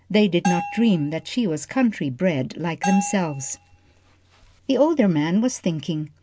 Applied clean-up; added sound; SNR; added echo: none; Bell; 11 dB; none.